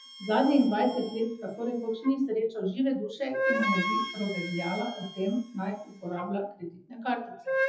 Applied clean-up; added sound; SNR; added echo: classical method WPE with log-MMSE.